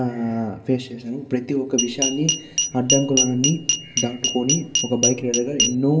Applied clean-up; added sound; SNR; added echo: none; Glass; 0 dB; reverberation time 2.0 s.